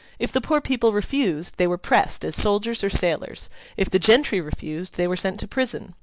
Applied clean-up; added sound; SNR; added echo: none; none; none; none.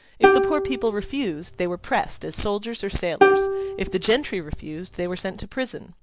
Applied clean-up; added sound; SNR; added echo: none; Plucked string instrument; -3 dB; none.